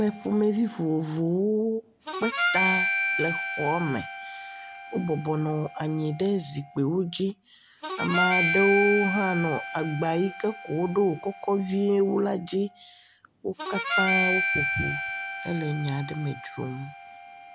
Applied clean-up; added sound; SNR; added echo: none; Harmonica; 4 dB; none.